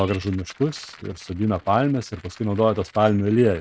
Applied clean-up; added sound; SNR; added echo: neural mask model RNNoise.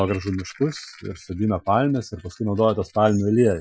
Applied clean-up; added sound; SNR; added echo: classical method Wiener filter.